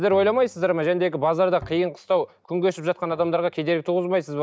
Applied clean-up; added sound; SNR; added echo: neural mask model DeepFilterNet 3.